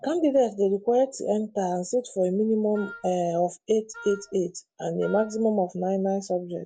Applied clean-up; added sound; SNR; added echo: none; Wind instrument, woodwind instrument; 19 dB; none.